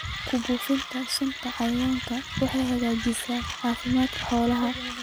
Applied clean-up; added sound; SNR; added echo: none; Mechanisms; 9 dB; none.